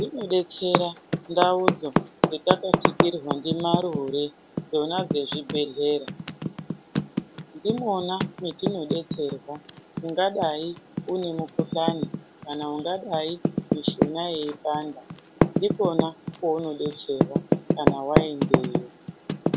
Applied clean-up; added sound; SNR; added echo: none; Typing; -1 dB; none.